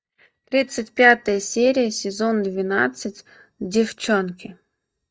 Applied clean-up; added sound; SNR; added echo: neural mask model DeepFilterNet 3.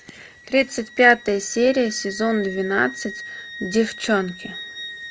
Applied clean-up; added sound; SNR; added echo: none; Wind instrument, woodwind instrument; 15 dB; none.